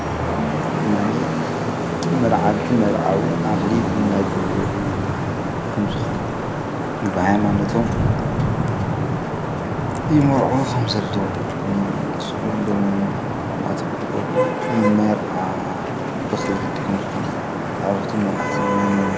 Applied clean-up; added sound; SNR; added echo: none; Traffic noise, roadway noise / Vehicle horn, car horn, honking; -1 dB; none.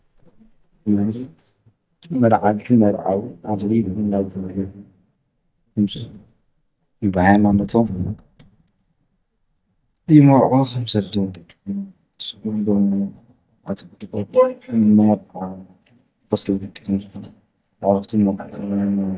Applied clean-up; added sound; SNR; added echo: neural mask model DeepFilterNet 3.